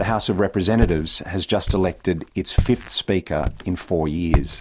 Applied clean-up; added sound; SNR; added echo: none; Walk, footsteps; 4 dB; none.